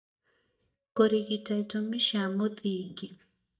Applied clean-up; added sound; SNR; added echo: neural mask model DeepFilterNet 3.